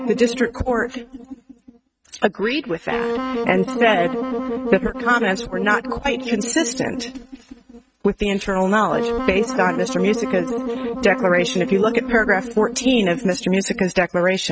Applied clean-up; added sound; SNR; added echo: neural mask model RNNoise.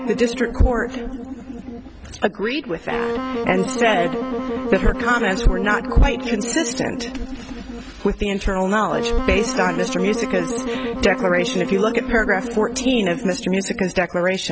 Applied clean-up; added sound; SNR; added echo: none; Wind instrument, woodwind instrument; 6 dB; none.